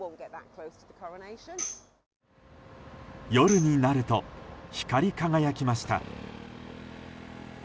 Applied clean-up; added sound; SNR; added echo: none; Tambourine; 13 dB; none.